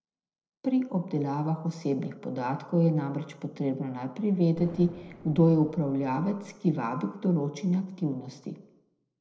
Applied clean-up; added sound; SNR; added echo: neural separator model SepFormer DNS4.